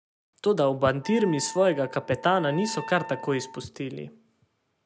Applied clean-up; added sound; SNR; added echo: none; Wind instrument, woodwind instrument; 14 dB; none.